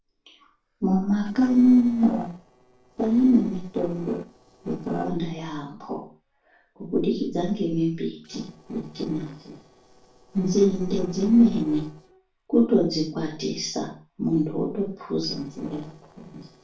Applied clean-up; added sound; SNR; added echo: neural separator model SepFormer DNS4.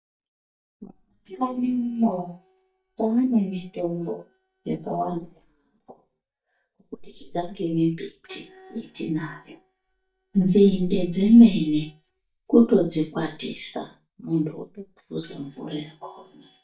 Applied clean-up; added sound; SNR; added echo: neural mask model DeepFilterNet 3.